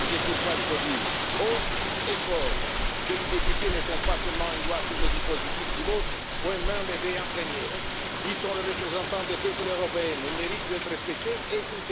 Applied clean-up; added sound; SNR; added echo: none; Rain; -5 dB; none.